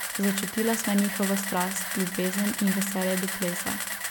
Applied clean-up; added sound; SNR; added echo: none; Camera; 4 dB; none.